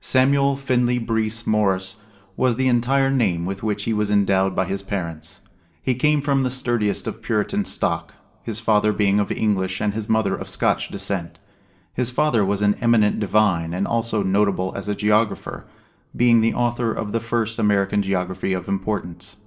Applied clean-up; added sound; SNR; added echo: none; none; none; reverberation time 0.5 s.